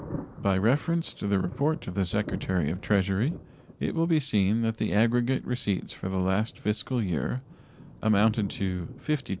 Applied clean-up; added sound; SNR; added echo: none; Thunder; 16 dB; none.